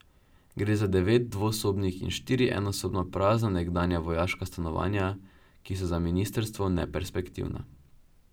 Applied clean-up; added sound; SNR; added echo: none; none; none; none.